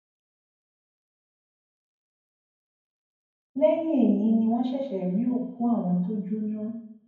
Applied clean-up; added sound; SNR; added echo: none; none; none; reverberation time 0.9 s.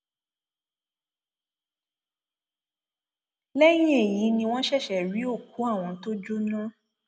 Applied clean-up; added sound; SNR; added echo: none; none; none; none.